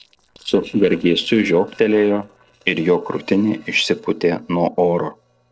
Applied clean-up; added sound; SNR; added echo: neural separator model SepFormer DNS4.